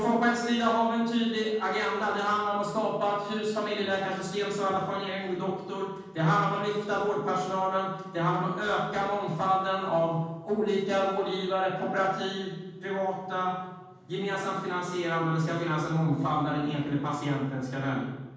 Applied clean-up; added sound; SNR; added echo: none; none; none; reverberation time 1.2 s.